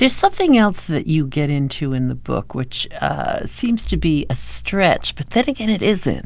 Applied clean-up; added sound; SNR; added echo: none; none; none; none.